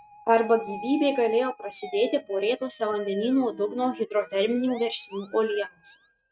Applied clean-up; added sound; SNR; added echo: neural mask model RNNoise.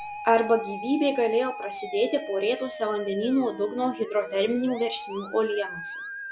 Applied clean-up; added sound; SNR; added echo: none; Musical instrument; 11 dB; none.